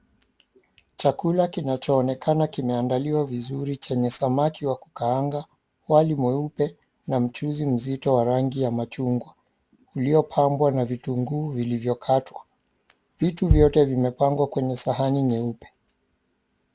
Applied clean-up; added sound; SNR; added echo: none; Bass drum; 4 dB; none.